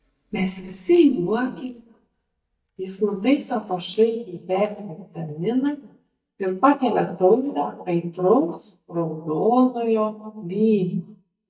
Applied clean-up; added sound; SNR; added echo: neural mask model DeepFilterNet 3.